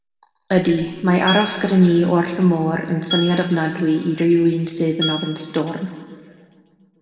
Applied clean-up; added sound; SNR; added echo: none; Glass; 11 dB; reverberation time 1.8 s.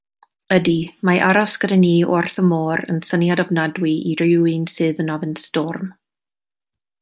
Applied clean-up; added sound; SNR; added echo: none; none; none; none.